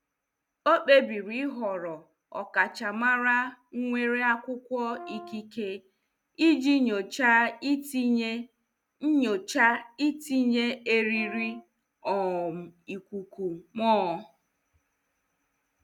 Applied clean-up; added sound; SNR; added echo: none; Brass instrument; 17 dB; none.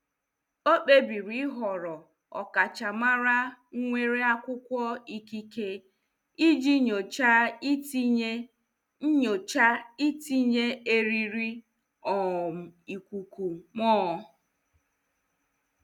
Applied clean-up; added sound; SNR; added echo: none; none; none; none.